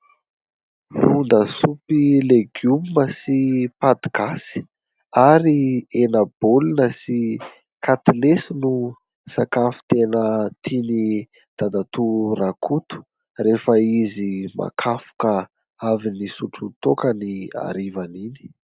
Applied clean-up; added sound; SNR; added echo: none; none; none; none.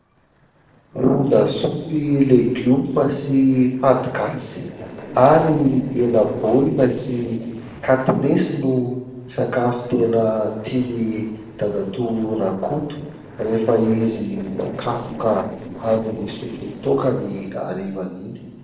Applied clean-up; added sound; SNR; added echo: neural separator model SepFormer DNS4.